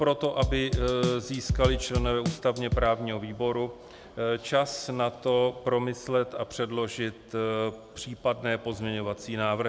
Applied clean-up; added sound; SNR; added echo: none; Drum / Drum kit; 2 dB; none.